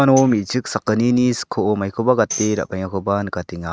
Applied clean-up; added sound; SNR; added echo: neural mask model RNNoise.